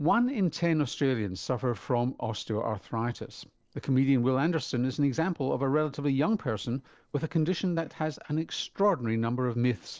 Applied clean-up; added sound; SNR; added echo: neural separator model SepFormer DNS4.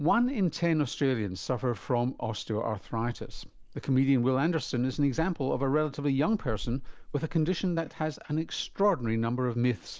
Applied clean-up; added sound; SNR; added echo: none; Meow / Purr; 14 dB; none.